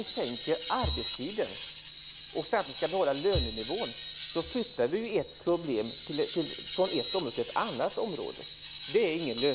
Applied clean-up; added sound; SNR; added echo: none; Screech; -2 dB; none.